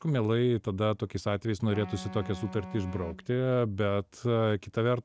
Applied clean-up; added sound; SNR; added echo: none; Wind instrument, woodwind instrument; 15 dB; none.